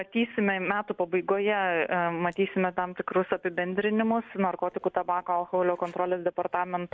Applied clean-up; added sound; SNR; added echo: none; none; none; none.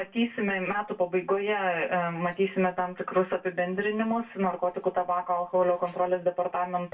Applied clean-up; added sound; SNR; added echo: none; none; none; reverberation time 0.2 s.